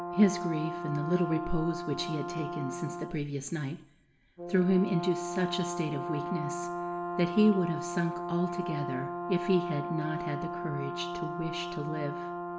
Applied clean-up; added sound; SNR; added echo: none; Brass instrument; 5 dB; reverberation time 0.6 s.